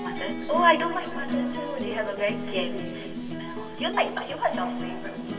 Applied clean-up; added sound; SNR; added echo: none; Acoustic guitar; 5 dB; reverberation time 2.6 s.